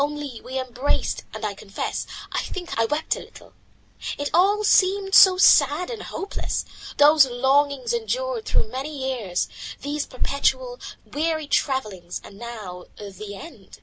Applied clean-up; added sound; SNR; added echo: none; none; none; none.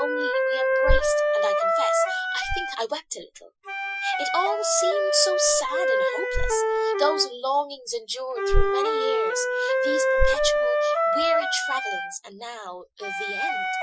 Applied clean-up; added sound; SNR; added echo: classical method Wiener filter.